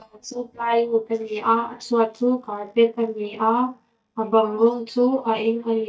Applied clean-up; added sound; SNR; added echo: neural mask model DeepFilterNet 3.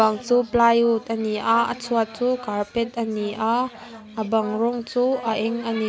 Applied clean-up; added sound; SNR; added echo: none; none; none; none.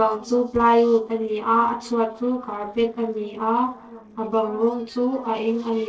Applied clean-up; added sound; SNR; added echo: neural separator model SepFormer DNS4.